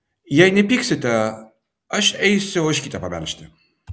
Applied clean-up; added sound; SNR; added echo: none; none; none; none.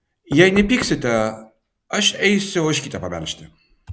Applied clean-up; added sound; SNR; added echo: none; Knock; 18 dB; none.